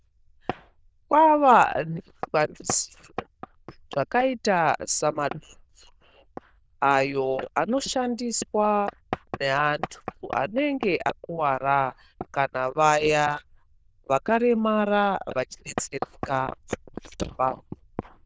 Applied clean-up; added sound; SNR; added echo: neural diffusion model UNIVERSE++.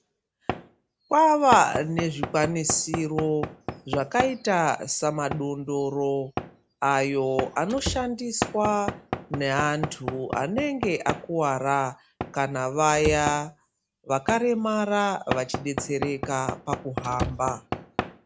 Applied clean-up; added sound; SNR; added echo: none; Knock / Wood + Slam / Wood; 8 dB; none.